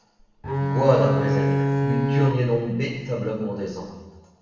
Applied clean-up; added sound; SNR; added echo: none; Bowed string instrument; -1 dB; reverberation time 1.2 s.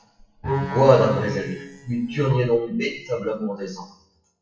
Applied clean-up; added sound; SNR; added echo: classical method WPE with log-MMSE.